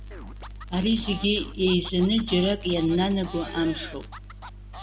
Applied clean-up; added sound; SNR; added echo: none; Scratching (performance technique); 18 dB; none.